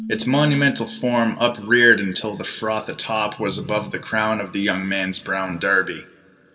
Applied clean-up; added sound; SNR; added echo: none; Keyboard (musical); 19 dB; reverberation time 2.1 s.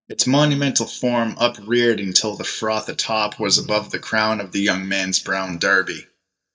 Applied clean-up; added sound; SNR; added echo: neural mask model DeepFilterNet 3.